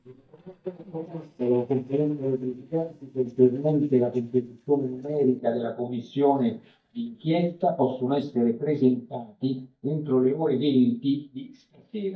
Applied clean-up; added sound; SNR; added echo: neural mask model DeepFilterNet 3.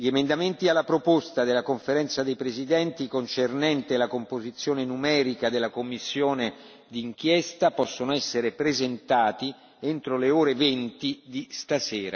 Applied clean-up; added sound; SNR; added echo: none; none; none; none.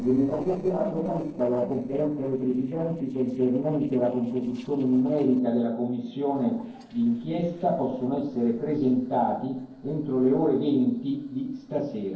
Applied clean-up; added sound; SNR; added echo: neural separator model SepFormer DNS4.